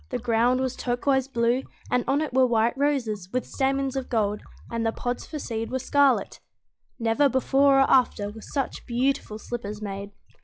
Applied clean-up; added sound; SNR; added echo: classical method log-MMSE.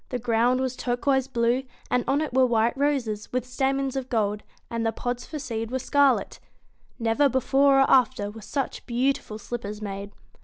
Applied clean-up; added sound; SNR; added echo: none; none; none; none.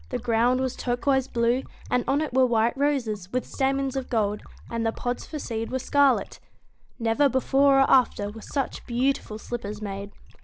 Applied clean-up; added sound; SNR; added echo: none; Liquid; 19 dB; none.